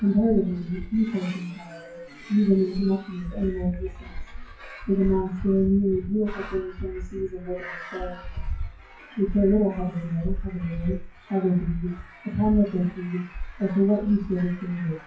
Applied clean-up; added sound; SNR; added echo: classical method WPE with log-MMSE.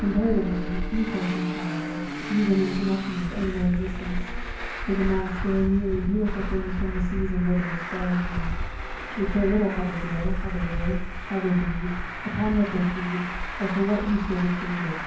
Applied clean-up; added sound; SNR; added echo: none; Traffic noise, roadway noise; 4 dB; reverberation time 0.9 s.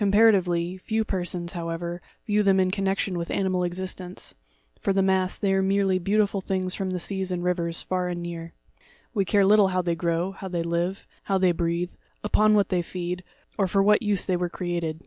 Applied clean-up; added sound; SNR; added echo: none; none; none; none.